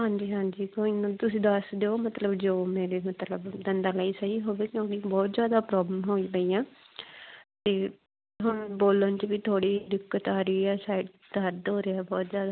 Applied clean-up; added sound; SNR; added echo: none; none; none; none.